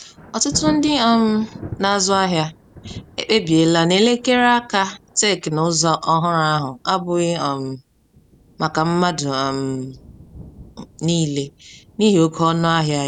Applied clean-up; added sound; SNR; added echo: none; Thunder; 19 dB; none.